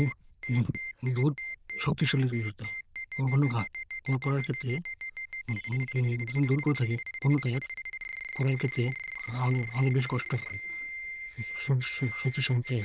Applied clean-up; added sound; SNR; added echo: neural diffusion model UNIVERSE++.